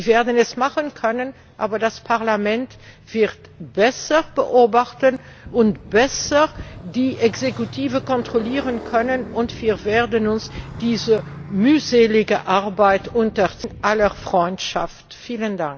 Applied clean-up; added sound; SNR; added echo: none; Wind + Motorcycle; 18 dB; none.